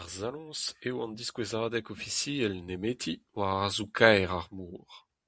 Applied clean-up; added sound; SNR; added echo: none; none; none; none.